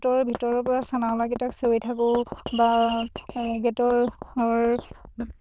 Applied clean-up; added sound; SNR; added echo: neural diffusion model UNIVERSE++.